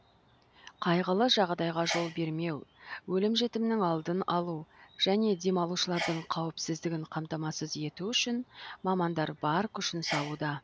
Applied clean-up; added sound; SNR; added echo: none; Sneeze; 15 dB; none.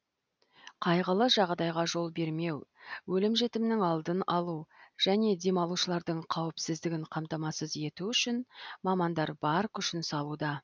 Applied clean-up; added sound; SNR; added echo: none; none; none; none.